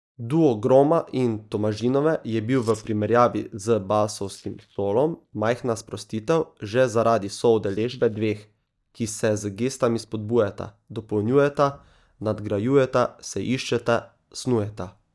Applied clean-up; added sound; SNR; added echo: neural mask model DeepFilterNet 3.